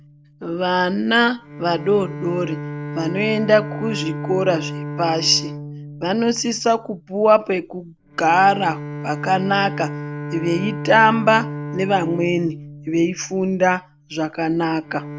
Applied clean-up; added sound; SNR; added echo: none; Bowed string instrument; 11 dB; none.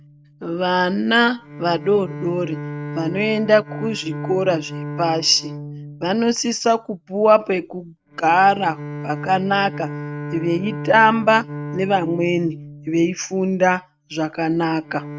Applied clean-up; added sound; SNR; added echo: neural mask model RNNoise.